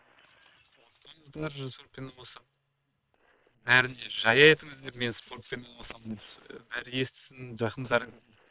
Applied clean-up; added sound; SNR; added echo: neural separator model SepFormer WHAM!.